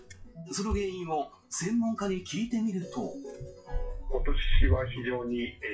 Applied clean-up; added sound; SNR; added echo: classical method WPE with log-MMSE.